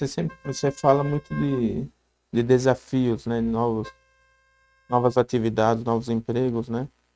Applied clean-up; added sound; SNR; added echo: neural mask model RNNoise.